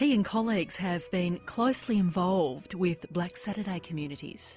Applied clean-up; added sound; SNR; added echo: none; none; none; none.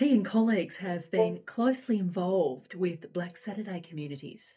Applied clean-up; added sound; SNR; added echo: neural mask model DeepFilterNet 3.